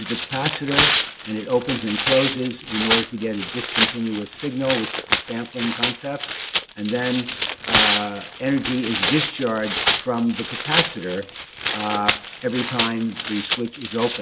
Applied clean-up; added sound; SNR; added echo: none; Tearing; 0 dB; none.